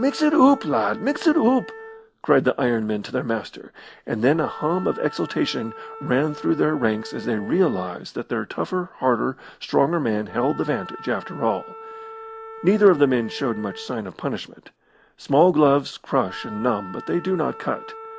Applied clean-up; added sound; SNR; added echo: none; Wind instrument, woodwind instrument; 17 dB; none.